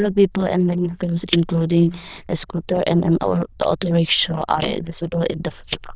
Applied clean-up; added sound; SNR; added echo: neural diffusion model UNIVERSE++.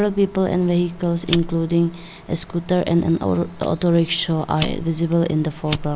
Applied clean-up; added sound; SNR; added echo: none; Fire; 14 dB; none.